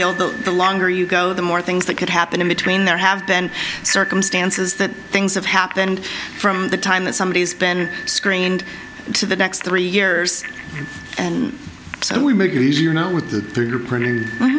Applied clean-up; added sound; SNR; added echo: none; Bicycle bell; 12 dB; none.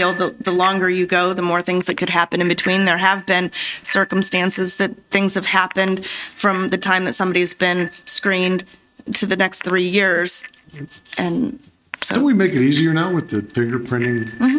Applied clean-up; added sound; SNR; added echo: neural mask model RNNoise.